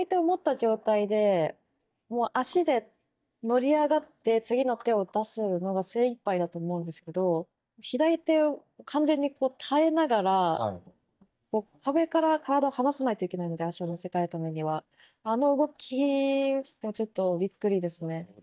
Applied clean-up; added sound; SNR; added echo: neural mask model DeepFilterNet 3.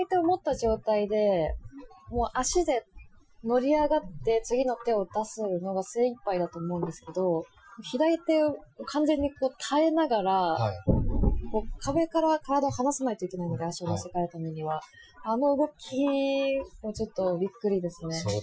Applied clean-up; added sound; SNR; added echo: classical method Wiener filter.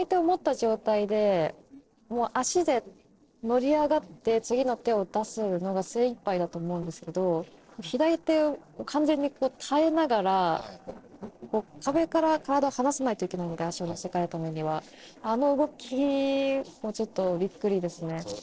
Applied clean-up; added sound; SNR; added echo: neural separator model SepFormer DNS4.